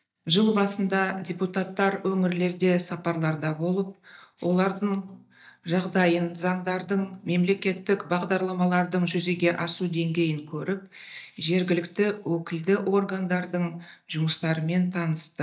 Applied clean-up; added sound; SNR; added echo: neural mask model DeepFilterNet 3.